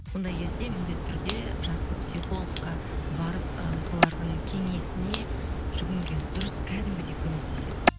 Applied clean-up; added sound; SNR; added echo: none; Crack; -4 dB; none.